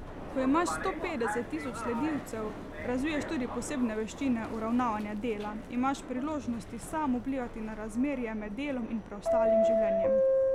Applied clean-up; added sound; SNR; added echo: none; Subway, metro, underground; 0 dB; none.